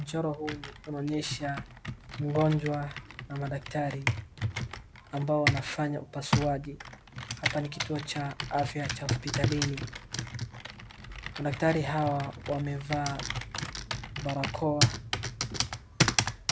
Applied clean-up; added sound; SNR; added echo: none; Computer keyboard; 1 dB; none.